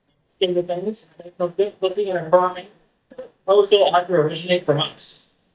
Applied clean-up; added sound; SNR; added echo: neural mask model DeepFilterNet 3.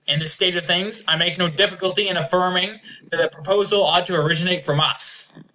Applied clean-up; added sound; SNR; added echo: none; none; none; none.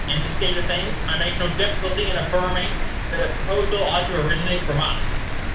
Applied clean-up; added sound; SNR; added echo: none; Rain; -1 dB; reverberation time 0.5 s.